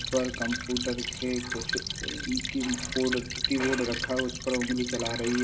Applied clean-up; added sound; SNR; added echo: none; Stream / Trickle, dribble; 4 dB; reverberation time 0.2 s.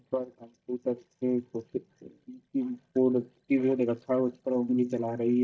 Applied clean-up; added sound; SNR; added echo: neural mask model DeepFilterNet 3.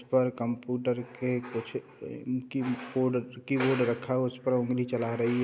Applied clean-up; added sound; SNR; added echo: none; none; none; none.